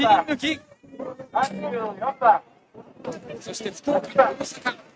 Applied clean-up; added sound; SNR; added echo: neural mask model RNNoise.